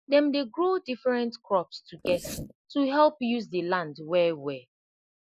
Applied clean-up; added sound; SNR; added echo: neural mask model Resemble Enhance denoiser.